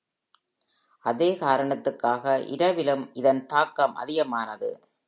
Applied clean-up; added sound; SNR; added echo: none; none; none; none.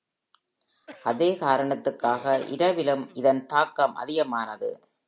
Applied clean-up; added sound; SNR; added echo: none; Cough; 20 dB; none.